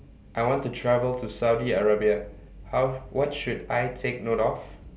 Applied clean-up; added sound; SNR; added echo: none; none; none; none.